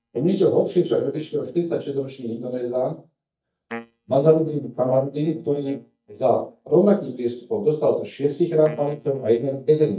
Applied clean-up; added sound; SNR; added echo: neural mask model DeepFilterNet 3.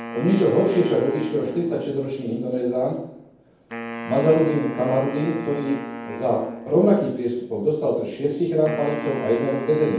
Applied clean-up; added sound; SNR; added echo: none; Wind instrument, woodwind instrument; 13 dB; reverberation time 0.9 s.